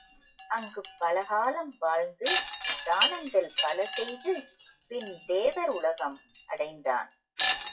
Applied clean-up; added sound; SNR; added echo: classical method WPE with log-MMSE.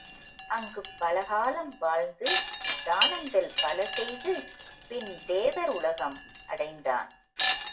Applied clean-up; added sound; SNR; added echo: none; Wind chime; 0 dB; reverberation time 0.2 s.